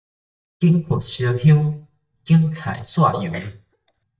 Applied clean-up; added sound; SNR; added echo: neural mask model DeepFilterNet 3.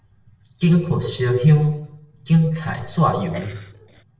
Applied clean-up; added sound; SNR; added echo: neural separator model SepFormer DNS4.